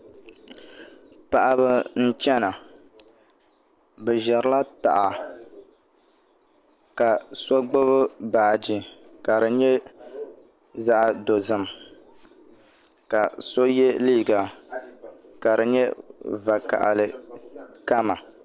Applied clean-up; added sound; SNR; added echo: none; none; none; none.